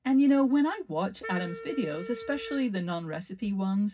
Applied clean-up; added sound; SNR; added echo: none; Wind instrument, woodwind instrument; 15 dB; reverberation time 0.4 s.